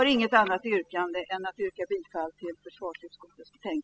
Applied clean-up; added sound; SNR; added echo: classical method spectral subtraction.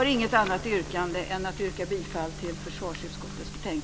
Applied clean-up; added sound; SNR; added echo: none; Fart + Organ; 16 dB; none.